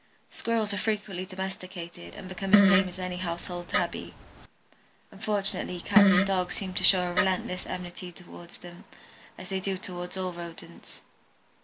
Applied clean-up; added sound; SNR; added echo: none; Fart; -4 dB; none.